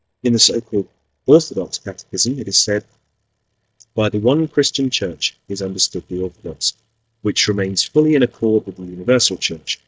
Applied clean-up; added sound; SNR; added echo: neural mask model DeepFilterNet 3.